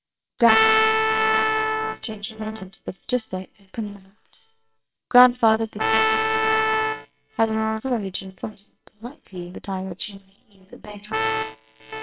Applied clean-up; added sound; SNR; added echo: neural separator model SepFormer WHAMR!.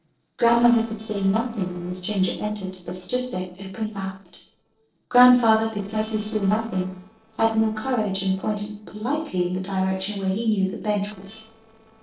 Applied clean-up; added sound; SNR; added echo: neural separator model SepFormer DNS4.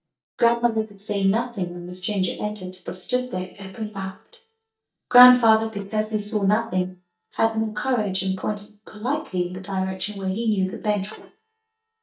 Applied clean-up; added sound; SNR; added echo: neural mask model DeepFilterNet 3.